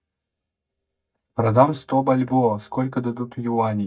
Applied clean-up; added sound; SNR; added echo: neural mask model DeepFilterNet 3.